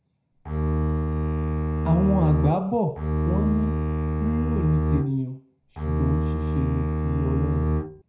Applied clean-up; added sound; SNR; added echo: none; Bowed string instrument; -3 dB; reverberation time 0.4 s.